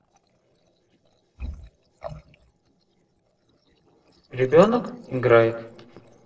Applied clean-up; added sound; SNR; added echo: neural separator model SepFormer DNS4.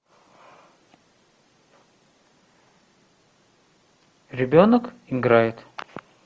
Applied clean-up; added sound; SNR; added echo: none; none; none; none.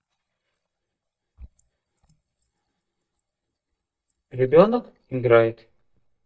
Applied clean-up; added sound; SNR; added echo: neural mask model DeepFilterNet 3.